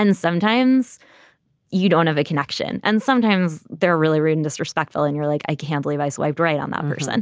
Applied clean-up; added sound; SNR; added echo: none; none; none; none.